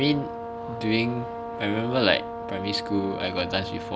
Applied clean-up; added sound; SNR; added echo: none; Brass instrument; 7 dB; none.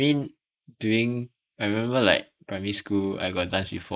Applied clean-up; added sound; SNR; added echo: neural mask model Resemble Enhance denoiser.